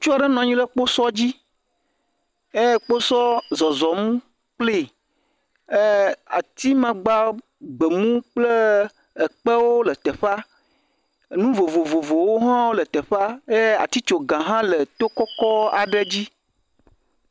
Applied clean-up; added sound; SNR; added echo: none; Bird; 18 dB; none.